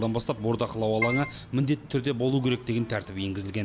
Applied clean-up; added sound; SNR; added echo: none; Keyboard (musical); 3 dB; none.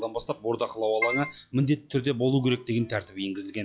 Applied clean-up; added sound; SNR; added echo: classical method log-MMSE.